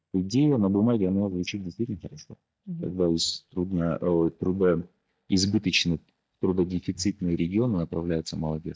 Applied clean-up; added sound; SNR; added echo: neural mask model DeepFilterNet 3.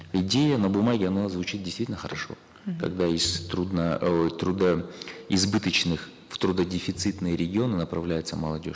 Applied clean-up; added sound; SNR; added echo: none; none; none; none.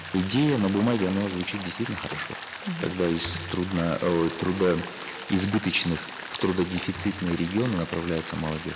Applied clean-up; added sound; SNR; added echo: none; Rain; 11 dB; none.